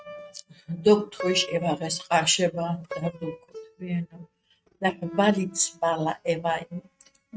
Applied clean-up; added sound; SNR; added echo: neural mask model RNNoise.